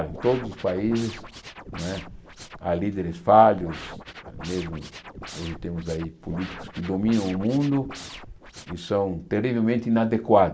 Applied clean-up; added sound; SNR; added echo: none; Scratching (performance technique); 15 dB; none.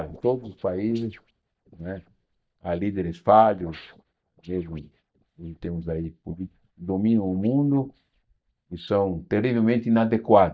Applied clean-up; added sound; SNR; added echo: neural mask model DeepFilterNet 3.